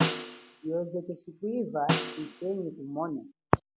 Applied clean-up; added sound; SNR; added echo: none; Snare drum; 2 dB; none.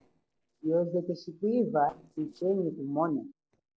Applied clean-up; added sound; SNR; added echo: neural separator model SepFormer DNS4.